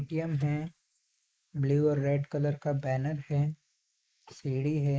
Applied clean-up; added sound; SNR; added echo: neural mask model Resemble Enhance denoiser.